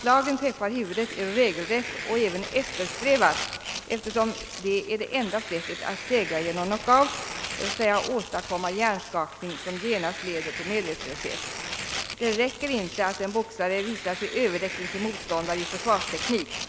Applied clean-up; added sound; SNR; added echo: none; Tearing; 9 dB; none.